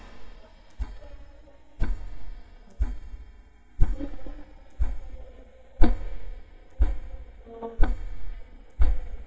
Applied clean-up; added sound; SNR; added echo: neural mask model DeepFilterNet 3.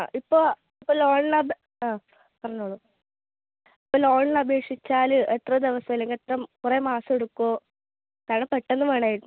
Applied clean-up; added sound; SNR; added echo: none; none; none; none.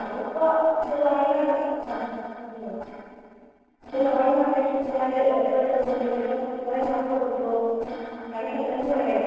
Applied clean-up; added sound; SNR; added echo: neural separator model SepFormer DNS4.